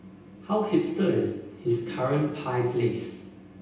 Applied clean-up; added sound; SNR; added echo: none; none; none; reverberation time 0.9 s.